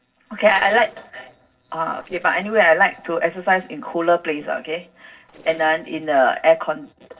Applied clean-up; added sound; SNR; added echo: neural separator model SepFormer DNS4.